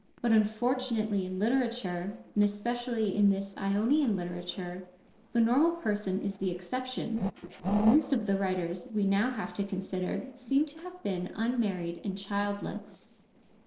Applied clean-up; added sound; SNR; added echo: neural separator model SepFormer DNS4.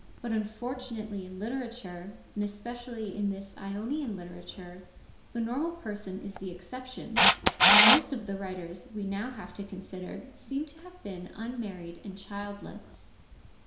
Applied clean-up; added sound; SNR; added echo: none; Camera; -4 dB; reverberation time 0.7 s.